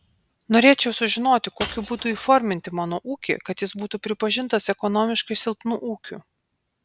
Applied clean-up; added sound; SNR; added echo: none; Shatter / Crushing; 16 dB; none.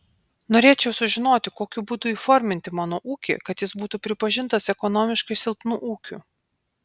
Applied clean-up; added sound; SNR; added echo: none; none; none; none.